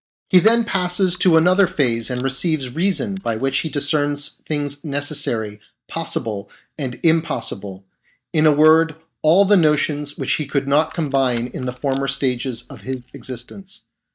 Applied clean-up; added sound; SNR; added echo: neural mask model DeepFilterNet 3.